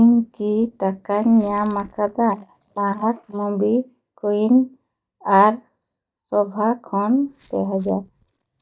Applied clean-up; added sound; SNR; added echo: neural mask model DeepFilterNet 3.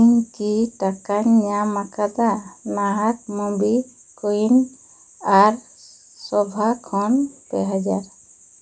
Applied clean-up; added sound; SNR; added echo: none; none; none; none.